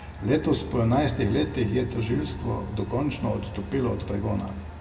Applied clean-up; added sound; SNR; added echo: none; Train; 11 dB; reverberation time 1.3 s.